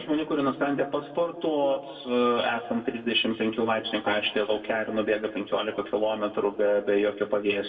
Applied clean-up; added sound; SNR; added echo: none; none; none; reverberation time 1.0 s.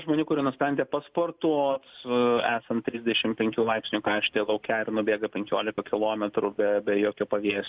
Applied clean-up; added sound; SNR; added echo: none; none; none; none.